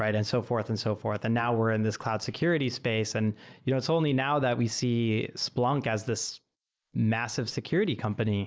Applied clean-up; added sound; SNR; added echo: neural mask model Resemble Enhance denoiser.